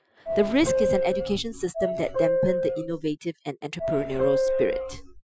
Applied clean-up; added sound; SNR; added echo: classical method Wiener filter.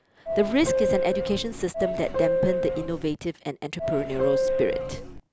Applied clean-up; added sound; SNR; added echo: none; Subway, metro, underground / Doorbell; -1 dB; none.